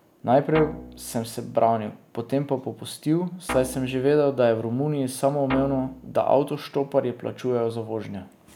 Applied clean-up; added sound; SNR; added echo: none; Guitar; 11 dB; none.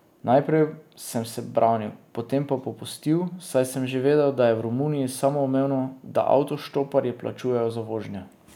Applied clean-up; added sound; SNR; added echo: none; none; none; none.